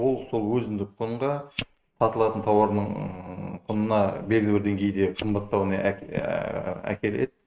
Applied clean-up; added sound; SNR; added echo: neural mask model RNNoise.